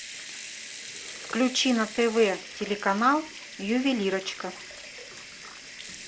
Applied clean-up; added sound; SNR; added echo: none; Sink (filling or washing) / Water tap, faucet / Liquid; 13 dB; none.